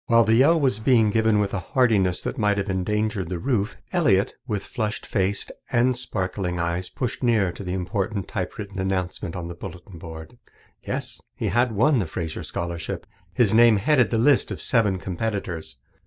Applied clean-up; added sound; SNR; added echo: neural mask model DeepFilterNet 3.